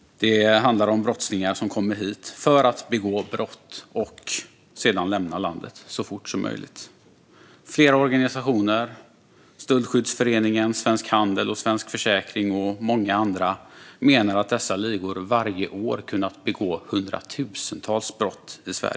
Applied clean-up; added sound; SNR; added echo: none; none; none; none.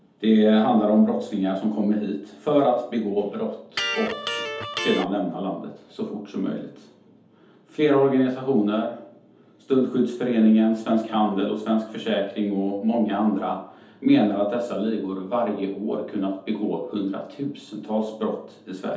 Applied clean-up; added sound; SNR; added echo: none; Electric guitar; 7 dB; reverberation time 0.6 s.